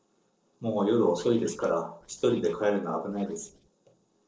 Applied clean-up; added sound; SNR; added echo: neural separator model SepFormer DNS4.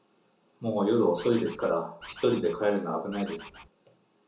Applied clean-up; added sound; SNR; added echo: none; Bird; 17 dB; reverberation time 0.6 s.